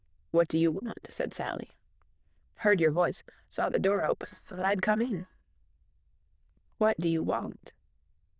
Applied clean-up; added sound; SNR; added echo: neural diffusion model UNIVERSE++.